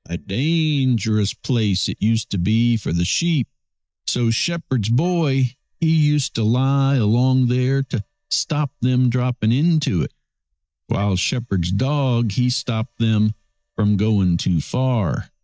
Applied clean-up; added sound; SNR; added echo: neural mask model DeepFilterNet 3.